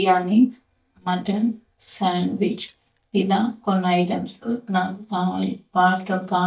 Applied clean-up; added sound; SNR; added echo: neural mask model DeepFilterNet 3.